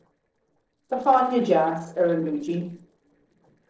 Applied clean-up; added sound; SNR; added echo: neural separator model SepFormer DNS4.